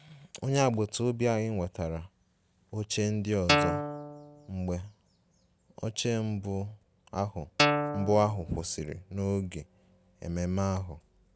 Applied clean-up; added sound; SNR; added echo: none; Guitar; -3 dB; none.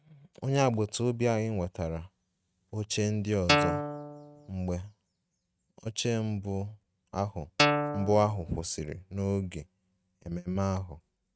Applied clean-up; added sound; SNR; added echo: neural mask model RNNoise.